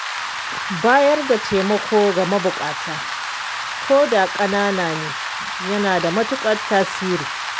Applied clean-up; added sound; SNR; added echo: none; Rain; 6 dB; none.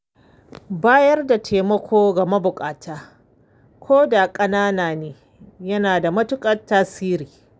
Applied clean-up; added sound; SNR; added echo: none; none; none; none.